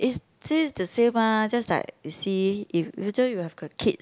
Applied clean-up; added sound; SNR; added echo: none; none; none; none.